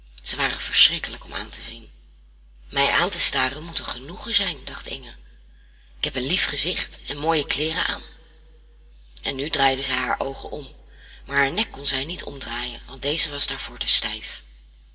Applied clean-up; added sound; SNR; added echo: none; none; none; reverberation time 0.7 s.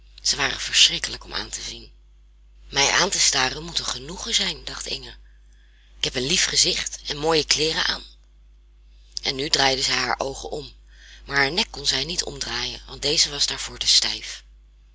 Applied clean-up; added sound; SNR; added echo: none; none; none; none.